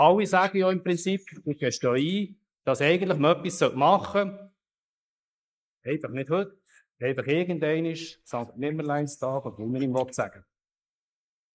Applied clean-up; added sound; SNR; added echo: neural mask model Resemble Enhance denoiser.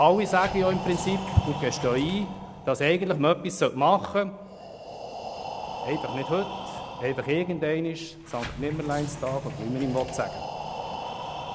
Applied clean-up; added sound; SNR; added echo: none; Sliding door + Breathing; 9 dB; none.